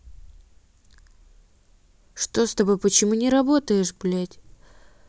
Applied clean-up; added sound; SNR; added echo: none; none; none; none.